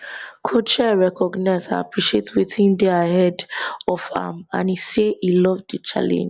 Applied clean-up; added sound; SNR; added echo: none; none; none; none.